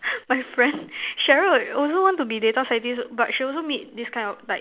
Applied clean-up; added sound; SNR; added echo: none; none; none; none.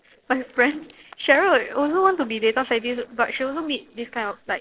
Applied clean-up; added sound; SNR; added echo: neural separator model SepFormer DNS4.